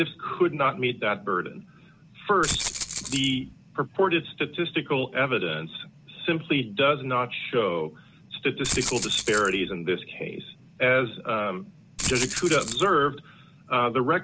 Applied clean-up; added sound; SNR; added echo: none; Rattle (instrument); 5 dB; none.